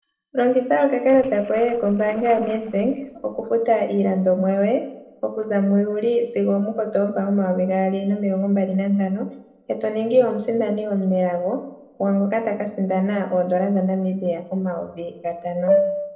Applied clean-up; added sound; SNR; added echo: neural separator model SepFormer DNS4.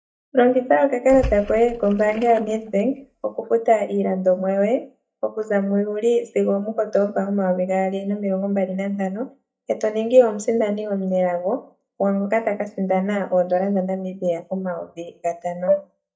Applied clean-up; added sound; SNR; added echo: neural mask model DeepFilterNet 3.